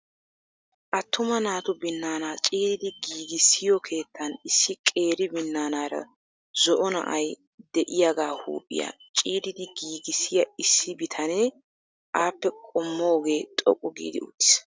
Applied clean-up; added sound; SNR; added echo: none; none; none; none.